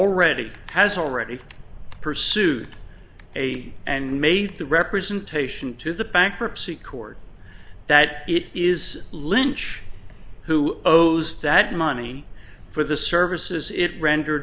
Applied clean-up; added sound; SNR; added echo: none; none; none; none.